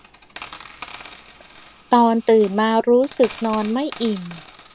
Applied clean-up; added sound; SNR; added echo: none; Coin (dropping); 19 dB; none.